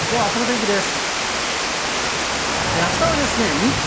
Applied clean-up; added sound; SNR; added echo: none; Water; -3 dB; reverberation time 1.1 s.